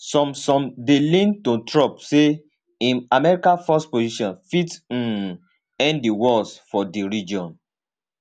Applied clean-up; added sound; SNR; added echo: none; none; none; none.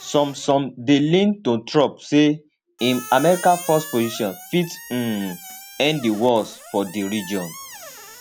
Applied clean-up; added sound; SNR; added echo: none; Squeak; 17 dB; none.